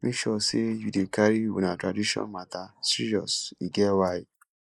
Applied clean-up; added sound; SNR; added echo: neural mask model Resemble Enhance denoiser.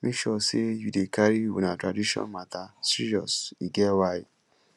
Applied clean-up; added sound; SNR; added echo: none; none; none; none.